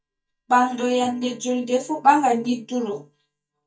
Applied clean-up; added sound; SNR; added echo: neural mask model DeepFilterNet 3.